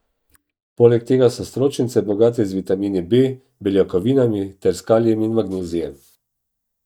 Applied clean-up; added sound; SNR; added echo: neural mask model DeepFilterNet 3.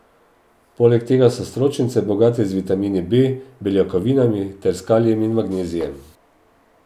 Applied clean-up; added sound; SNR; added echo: none; none; none; none.